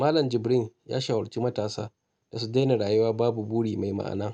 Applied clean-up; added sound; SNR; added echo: none; none; none; none.